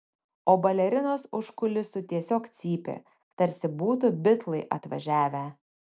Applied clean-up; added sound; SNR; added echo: none; none; none; none.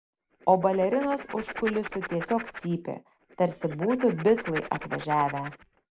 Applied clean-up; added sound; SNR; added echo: none; Writing; 12 dB; none.